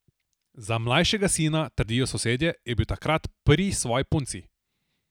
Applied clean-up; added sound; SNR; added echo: none; none; none; none.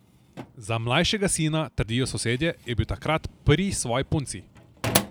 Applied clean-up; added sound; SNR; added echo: none; Drawer open or close; 9 dB; none.